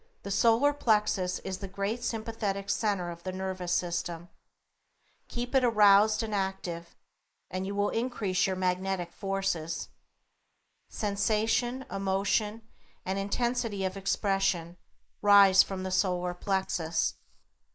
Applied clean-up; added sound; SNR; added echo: neural mask model Resemble Enhance denoiser.